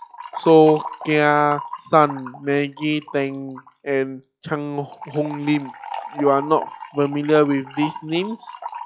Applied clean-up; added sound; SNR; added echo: classical method log-MMSE.